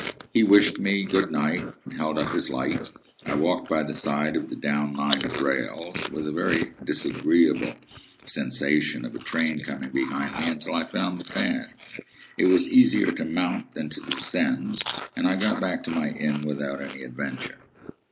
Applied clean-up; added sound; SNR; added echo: neural mask model Resemble Enhance denoiser.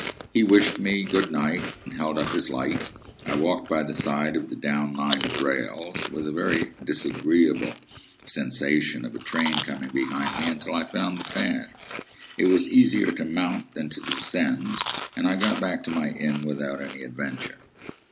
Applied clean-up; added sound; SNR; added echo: none; Chewing, mastication; 8 dB; none.